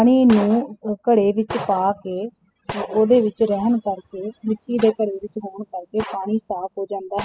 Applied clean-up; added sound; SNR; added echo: classical method spectral subtraction.